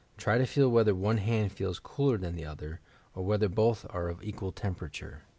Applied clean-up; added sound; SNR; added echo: none; none; none; none.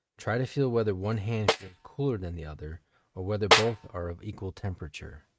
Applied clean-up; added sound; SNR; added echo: neural mask model RNNoise.